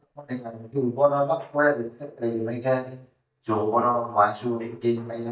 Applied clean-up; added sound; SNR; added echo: neural mask model DeepFilterNet 3.